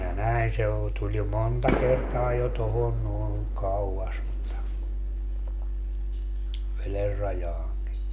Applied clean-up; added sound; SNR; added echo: none; Fireworks; 13 dB; none.